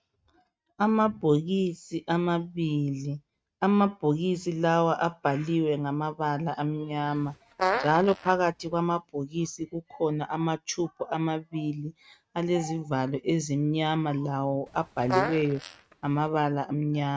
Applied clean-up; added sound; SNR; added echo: neural mask model RNNoise.